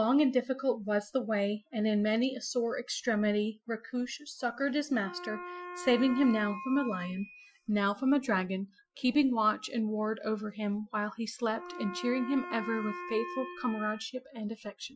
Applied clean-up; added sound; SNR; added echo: classical method Wiener filter.